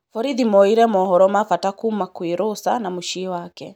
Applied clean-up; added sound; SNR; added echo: none; none; none; none.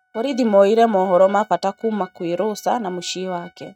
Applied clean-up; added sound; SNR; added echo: neural mask model RNNoise.